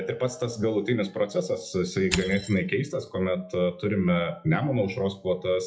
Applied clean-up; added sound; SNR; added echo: classical method WPE with log-MMSE.